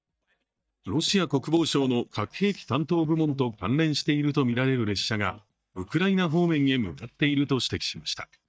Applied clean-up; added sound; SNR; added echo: neural mask model DeepFilterNet 3.